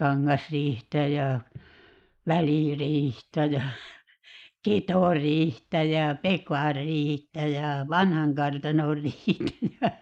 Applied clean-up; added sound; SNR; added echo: neural mask model Resemble Enhance denoiser.